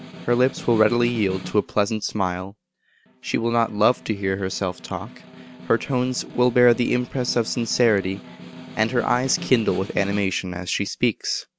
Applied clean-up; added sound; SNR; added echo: none; Snare drum; 17 dB; none.